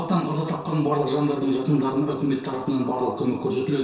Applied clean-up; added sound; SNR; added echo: neural separator model SepFormer DNS4.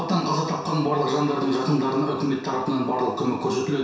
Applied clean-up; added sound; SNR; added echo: none; Dishes, pots, and pans; 20 dB; reverberation time 0.7 s.